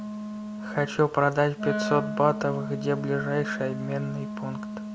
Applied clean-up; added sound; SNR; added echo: none; Wind instrument, woodwind instrument; 6 dB; none.